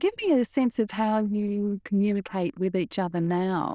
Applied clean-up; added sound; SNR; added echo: neural diffusion model UNIVERSE++.